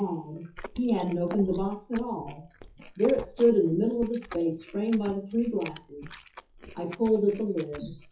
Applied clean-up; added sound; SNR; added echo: classical method WPE with log-MMSE.